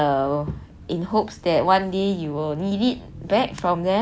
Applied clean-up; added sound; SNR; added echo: none; none; none; none.